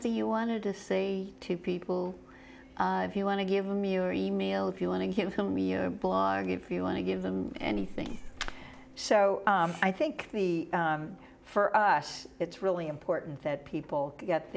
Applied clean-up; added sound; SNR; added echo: none; Meow; 11 dB; none.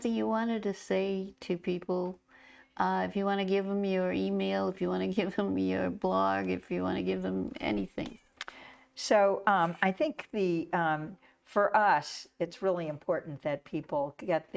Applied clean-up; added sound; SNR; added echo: neural mask model RNNoise.